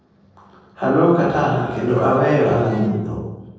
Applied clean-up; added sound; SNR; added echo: neural separator model SepFormer DNS4.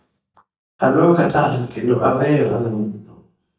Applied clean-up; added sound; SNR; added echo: neural mask model DeepFilterNet 3.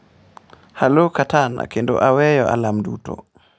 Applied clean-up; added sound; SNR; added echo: none; none; none; none.